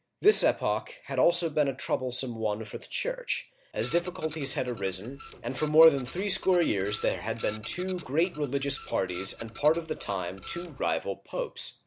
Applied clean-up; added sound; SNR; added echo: none; Printer; 15 dB; none.